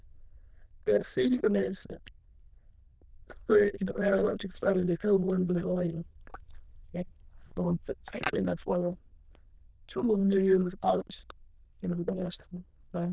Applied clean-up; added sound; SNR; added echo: neural diffusion model UNIVERSE++.